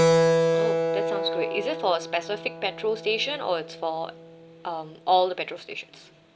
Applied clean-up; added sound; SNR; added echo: none; Keyboard (musical); -1 dB; none.